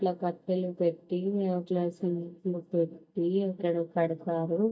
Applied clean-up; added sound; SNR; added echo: neural mask model DeepFilterNet 3.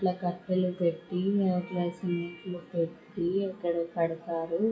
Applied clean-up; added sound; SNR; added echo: classical method WPE with log-MMSE.